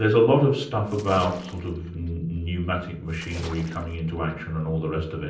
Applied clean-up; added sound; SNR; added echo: none; Splash, splatter; 19 dB; reverberation time 0.6 s.